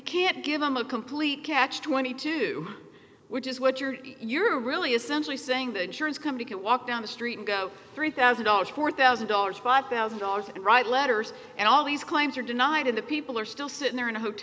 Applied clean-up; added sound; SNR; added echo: none; none; none; none.